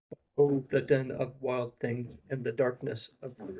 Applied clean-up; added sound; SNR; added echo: neural mask model DeepFilterNet 3.